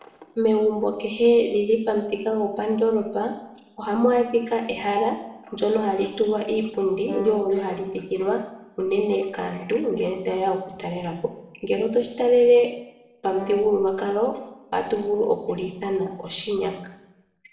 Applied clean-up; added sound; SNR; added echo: none; Wind instrument, woodwind instrument; 12 dB; reverberation time 0.8 s.